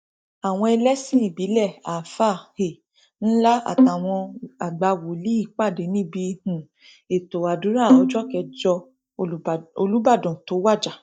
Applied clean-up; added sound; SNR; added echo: neural mask model DeepFilterNet 3.